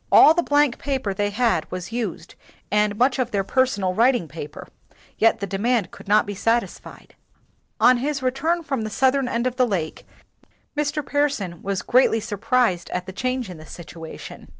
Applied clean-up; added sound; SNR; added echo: none; none; none; none.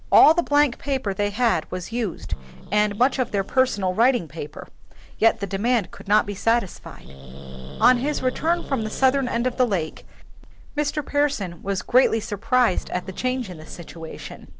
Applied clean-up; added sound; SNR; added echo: none; Growling; 11 dB; none.